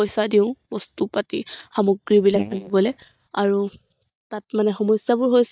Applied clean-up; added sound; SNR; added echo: neural mask model DeepFilterNet 3.